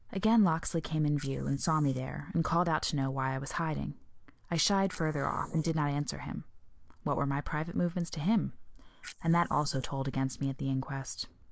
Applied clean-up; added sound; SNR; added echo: neural mask model Resemble Enhance denoiser.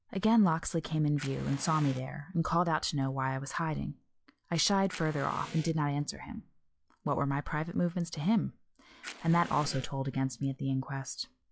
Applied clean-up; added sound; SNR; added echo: classical method log-MMSE.